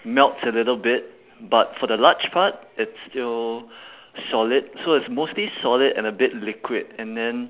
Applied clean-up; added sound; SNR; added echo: none; none; none; none.